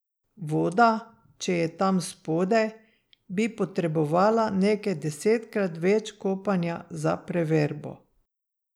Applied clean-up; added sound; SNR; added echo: none; none; none; none.